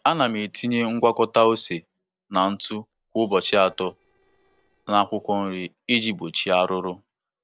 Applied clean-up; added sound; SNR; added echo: neural separator model SepFormer DNS4.